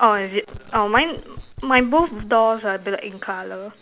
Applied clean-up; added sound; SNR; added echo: none; Knock; 17 dB; none.